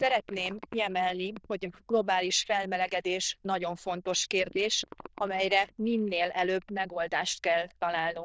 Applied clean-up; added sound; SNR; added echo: neural diffusion model UNIVERSE++.